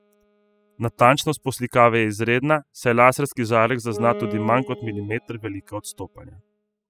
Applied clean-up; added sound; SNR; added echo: classical method spectral subtraction.